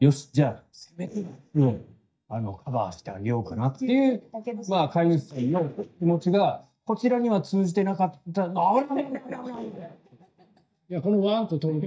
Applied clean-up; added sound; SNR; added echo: neural mask model DeepFilterNet 3.